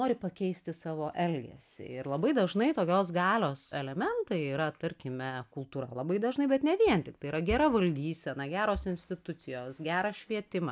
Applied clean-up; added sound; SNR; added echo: none; none; none; none.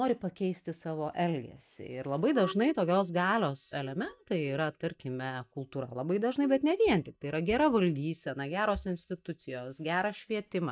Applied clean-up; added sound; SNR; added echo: neural mask model DeepFilterNet 3.